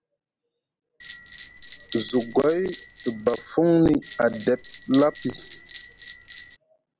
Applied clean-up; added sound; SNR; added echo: none; Bell; 11 dB; none.